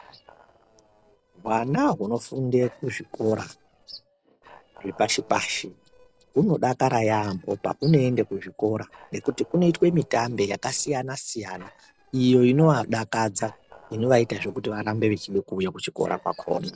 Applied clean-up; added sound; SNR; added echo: neural separator model SepFormer DNS4.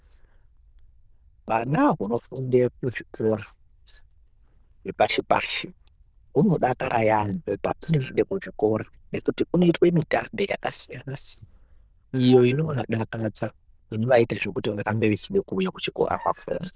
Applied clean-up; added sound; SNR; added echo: neural diffusion model UNIVERSE++.